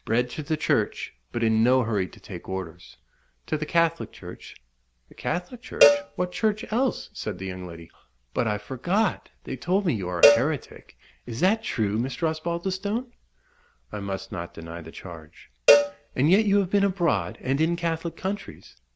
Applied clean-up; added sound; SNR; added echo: none; Cowbell; -1 dB; none.